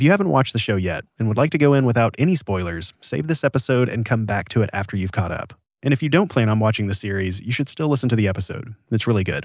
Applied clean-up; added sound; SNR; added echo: none; none; none; none.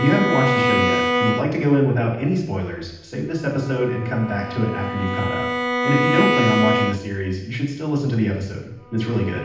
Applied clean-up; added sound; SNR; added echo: none; Bowed string instrument; 3 dB; reverberation time 0.8 s.